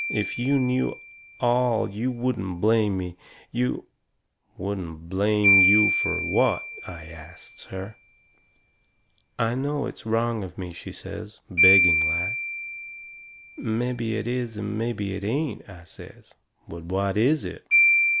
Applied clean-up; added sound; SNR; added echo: none; Marimba, xylophone; 2 dB; none.